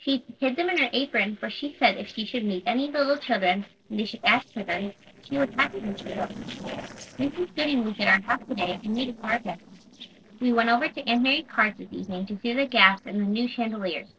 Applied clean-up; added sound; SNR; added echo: neural separator model SepFormer DNS4.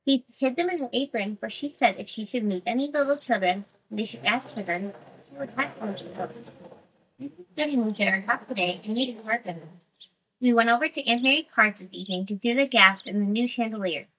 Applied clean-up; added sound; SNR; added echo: neural mask model DeepFilterNet 3.